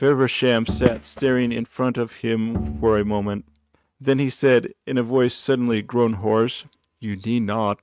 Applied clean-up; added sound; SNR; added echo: neural mask model RNNoise.